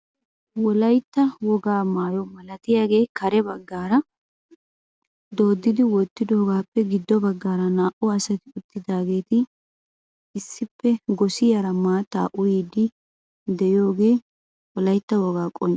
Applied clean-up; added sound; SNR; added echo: none; none; none; none.